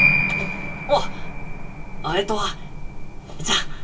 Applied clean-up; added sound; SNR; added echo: none; Piano; 1 dB; reverberation time 0.1 s.